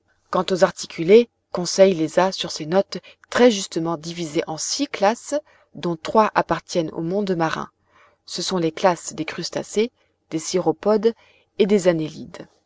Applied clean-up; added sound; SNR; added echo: none; none; none; none.